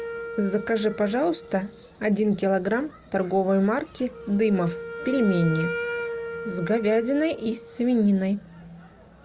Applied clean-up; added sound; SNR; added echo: none; Wind instrument, woodwind instrument; 11 dB; none.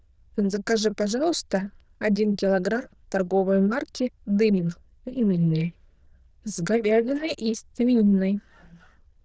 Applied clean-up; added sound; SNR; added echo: neural diffusion model UNIVERSE++.